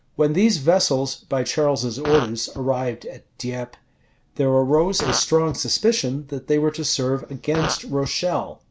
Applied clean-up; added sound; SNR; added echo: none; Fart; 12 dB; none.